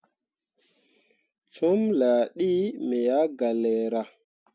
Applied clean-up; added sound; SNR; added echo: none; none; none; none.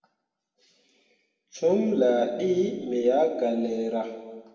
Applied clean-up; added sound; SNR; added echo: none; none; none; reverberation time 1.3 s.